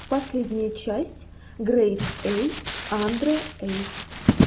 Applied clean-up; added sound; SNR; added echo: none; Crumpling, crinkling; 3 dB; none.